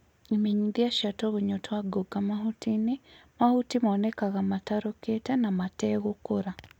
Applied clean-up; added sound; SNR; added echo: none; none; none; none.